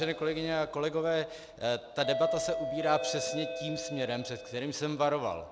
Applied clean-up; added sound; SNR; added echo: none; Doorbell; 6 dB; none.